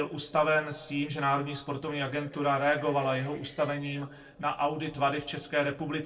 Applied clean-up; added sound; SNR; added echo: neural separator model SepFormer DNS4.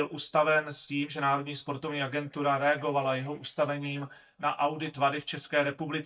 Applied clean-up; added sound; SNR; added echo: neural mask model DeepFilterNet 3.